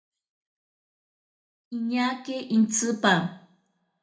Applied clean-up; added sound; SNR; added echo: none; none; none; reverberation time 0.4 s.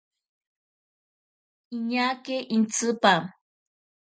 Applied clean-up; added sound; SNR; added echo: none; none; none; none.